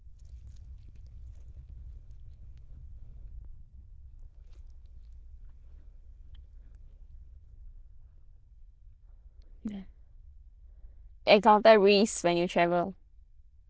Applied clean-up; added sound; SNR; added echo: neural diffusion model UNIVERSE++.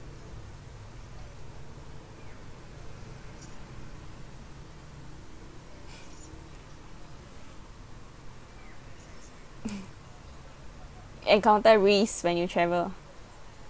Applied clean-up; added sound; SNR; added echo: none; none; none; none.